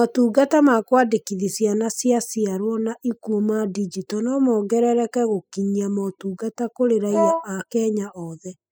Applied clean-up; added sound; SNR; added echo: classical method spectral subtraction.